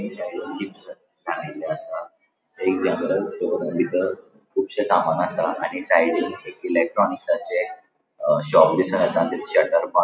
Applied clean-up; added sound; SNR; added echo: none; none; none; none.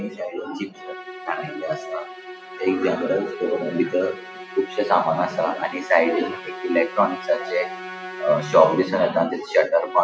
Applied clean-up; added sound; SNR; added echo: none; Musical instrument; 14 dB; none.